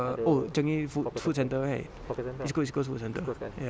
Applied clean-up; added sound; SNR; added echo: none; none; none; none.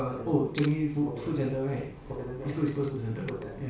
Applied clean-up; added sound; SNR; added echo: none; Camera; 18 dB; reverberation time 0.4 s.